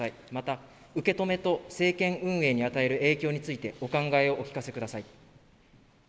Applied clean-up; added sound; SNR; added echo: none; none; none; none.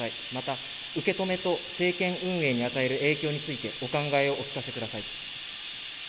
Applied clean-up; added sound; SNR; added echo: none; Bathtub (filling or washing); 7 dB; none.